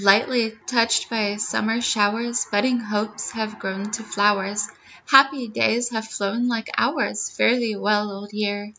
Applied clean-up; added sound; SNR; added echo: none; none; none; none.